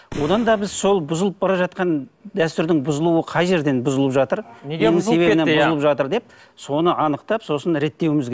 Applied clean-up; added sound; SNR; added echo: none; Boom; 16 dB; none.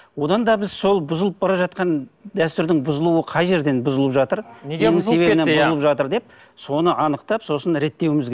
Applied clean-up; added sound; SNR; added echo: none; none; none; none.